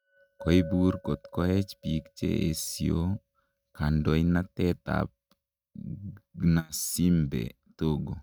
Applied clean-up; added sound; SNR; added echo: neural mask model RNNoise.